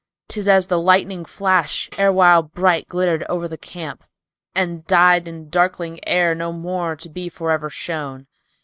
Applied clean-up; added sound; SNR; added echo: neural mask model RNNoise.